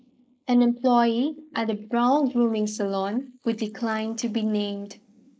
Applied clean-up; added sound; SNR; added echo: neural mask model Resemble Enhance denoiser.